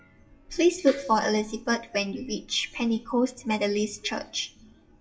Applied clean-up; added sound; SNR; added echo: classical method WPE with log-MMSE.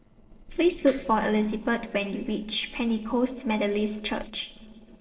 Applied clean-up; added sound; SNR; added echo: neural separator model SepFormer DNS4.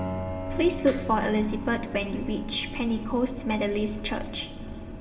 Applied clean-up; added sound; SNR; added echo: none; Piano; 10 dB; reverberation time 1.4 s.